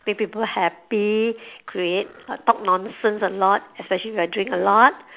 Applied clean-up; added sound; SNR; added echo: none; none; none; none.